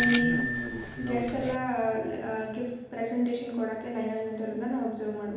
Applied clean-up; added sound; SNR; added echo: none; Bicycle bell; 0 dB; reverberation time 1.0 s.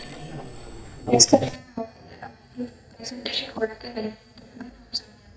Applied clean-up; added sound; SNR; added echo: neural mask model DeepFilterNet 3.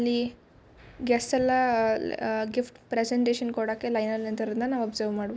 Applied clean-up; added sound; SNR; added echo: none; none; none; none.